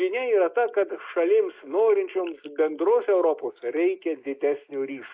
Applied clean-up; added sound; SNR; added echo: neural mask model Resemble Enhance denoiser.